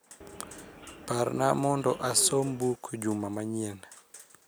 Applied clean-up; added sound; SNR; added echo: none; Subway, metro, underground; 15 dB; none.